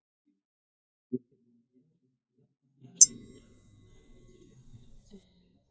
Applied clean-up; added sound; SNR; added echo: neural mask model DeepFilterNet 3.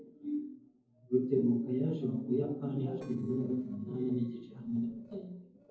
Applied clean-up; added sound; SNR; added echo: neural separator model SepFormer DNS4.